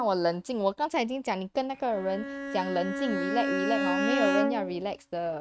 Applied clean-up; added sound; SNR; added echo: neural mask model RNNoise.